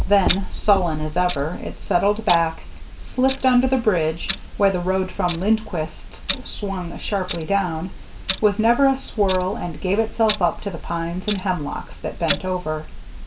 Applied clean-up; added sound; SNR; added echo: none; Clock; 7 dB; reverberation time 0.2 s.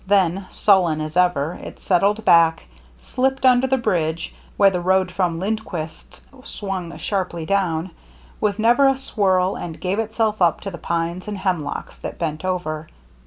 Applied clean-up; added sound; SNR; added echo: none; none; none; none.